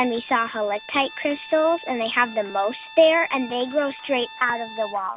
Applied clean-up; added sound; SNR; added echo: none; Bowed string instrument; 17 dB; none.